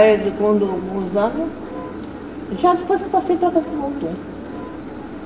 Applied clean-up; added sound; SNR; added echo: none; Engine; 11 dB; reverberation time 0.9 s.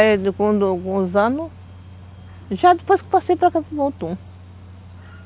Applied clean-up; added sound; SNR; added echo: none; none; none; none.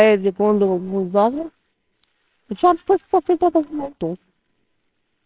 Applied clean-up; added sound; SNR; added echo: neural separator model SepFormer WHAMR!.